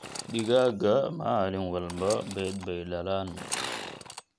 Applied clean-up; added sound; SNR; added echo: none; Sawing / Engine; 11 dB; none.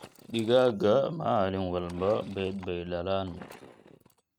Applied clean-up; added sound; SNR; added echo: neural mask model RNNoise.